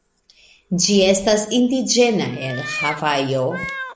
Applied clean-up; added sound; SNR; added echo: none; Meow; 14 dB; none.